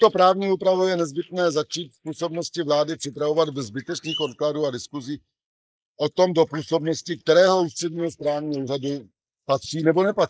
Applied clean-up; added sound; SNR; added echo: neural mask model Resemble Enhance denoiser.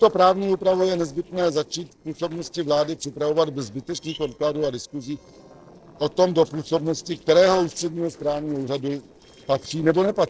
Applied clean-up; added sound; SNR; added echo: neural separator model SepFormer DNS4.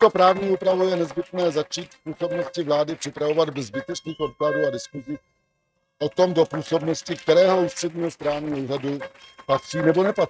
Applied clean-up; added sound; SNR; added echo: neural mask model RNNoise.